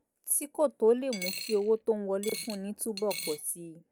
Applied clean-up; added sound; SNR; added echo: none; Coin (dropping); 11 dB; none.